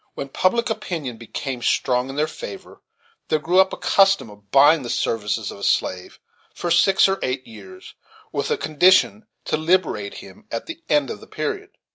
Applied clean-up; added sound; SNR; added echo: none; none; none; none.